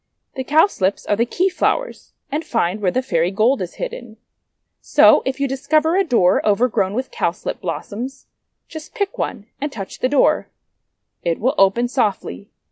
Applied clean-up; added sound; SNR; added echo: none; none; none; none.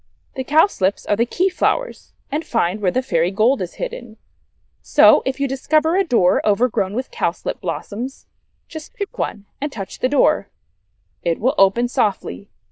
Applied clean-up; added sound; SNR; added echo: neural diffusion model UNIVERSE++.